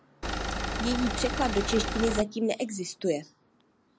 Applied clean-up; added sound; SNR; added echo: none; Engine; 1 dB; none.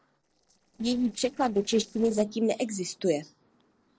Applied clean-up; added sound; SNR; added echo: neural separator model SepFormer DNS4.